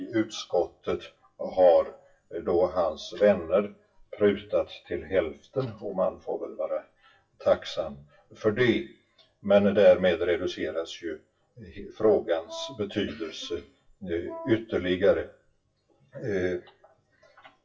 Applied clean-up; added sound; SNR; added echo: classical method WPE with log-MMSE.